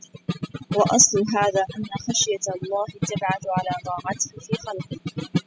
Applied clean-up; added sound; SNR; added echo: classical method spectral subtraction.